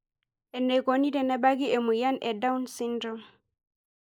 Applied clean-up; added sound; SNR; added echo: neural mask model Resemble Enhance denoiser.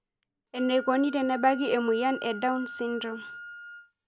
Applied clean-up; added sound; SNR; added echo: none; Wind instrument, woodwind instrument; 14 dB; none.